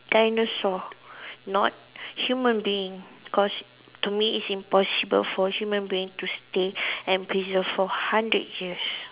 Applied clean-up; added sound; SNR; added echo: none; none; none; none.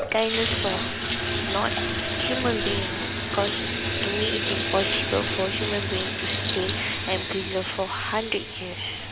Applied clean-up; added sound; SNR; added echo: none; Bathtub (filling or washing) / Water tap, faucet; -1 dB; none.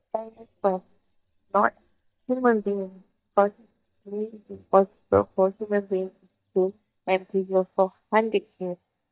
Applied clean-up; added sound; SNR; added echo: neural mask model DeepFilterNet 3.